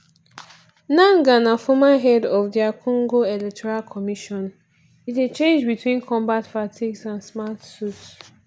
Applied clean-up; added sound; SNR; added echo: none; none; none; none.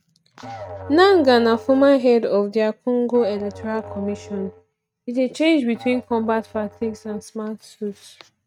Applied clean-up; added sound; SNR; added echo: neural mask model RNNoise.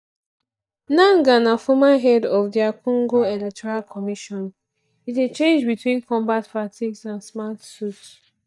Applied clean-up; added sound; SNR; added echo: neural mask model DeepFilterNet 3.